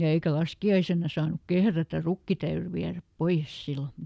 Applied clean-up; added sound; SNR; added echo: none; none; none; none.